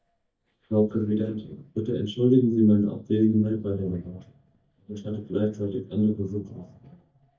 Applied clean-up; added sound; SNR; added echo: neural mask model DeepFilterNet 3.